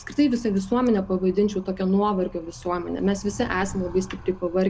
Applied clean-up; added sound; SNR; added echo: none; Animal; 17 dB; none.